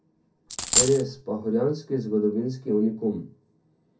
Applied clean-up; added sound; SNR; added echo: none; Coin (dropping); -3 dB; reverberation time 0.3 s.